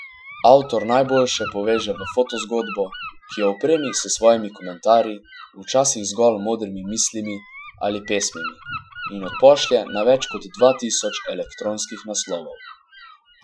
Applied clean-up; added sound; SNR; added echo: classical method Wiener filter.